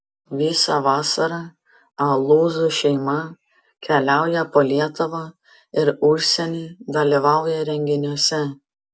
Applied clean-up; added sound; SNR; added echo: none; none; none; none.